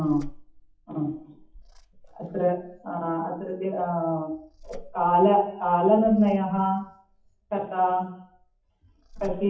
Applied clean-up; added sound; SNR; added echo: classical method WPE with log-MMSE.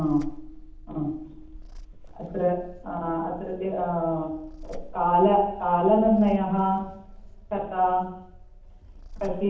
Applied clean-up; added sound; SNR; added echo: none; Purr; 15 dB; reverberation time 0.8 s.